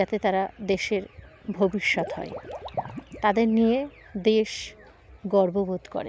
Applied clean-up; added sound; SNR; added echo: none; Liquid; 14 dB; none.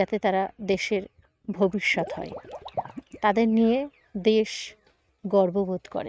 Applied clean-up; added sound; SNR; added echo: neural mask model RNNoise.